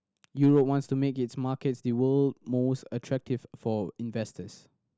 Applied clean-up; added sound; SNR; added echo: none; none; none; none.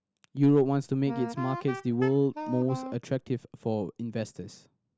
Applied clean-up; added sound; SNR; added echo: none; Wind instrument, woodwind instrument; 9 dB; none.